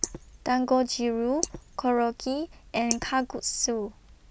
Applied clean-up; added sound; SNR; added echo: neural mask model Resemble Enhance denoiser.